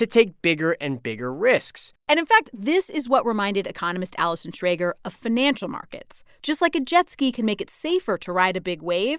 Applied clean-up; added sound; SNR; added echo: none; none; none; none.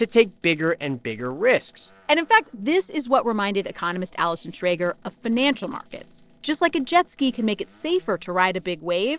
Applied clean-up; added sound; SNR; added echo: neural separator model SepFormer DNS4.